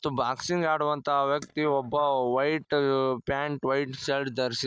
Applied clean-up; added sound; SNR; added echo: neural mask model DeepFilterNet 3.